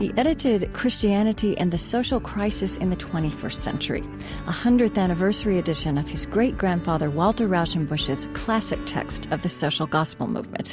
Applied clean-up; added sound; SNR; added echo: none; none; none; none.